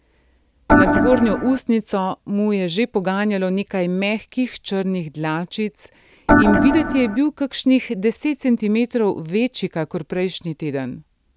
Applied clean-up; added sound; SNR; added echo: none; Organ; -4 dB; none.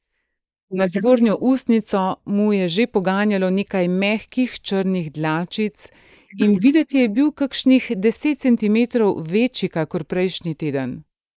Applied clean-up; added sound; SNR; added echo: neural mask model Resemble Enhance denoiser.